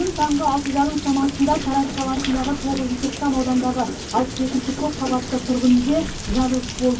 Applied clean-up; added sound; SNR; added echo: none; Rain; 9 dB; reverberation time 0.3 s.